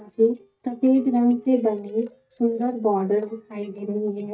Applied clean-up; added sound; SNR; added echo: neural mask model DeepFilterNet 3.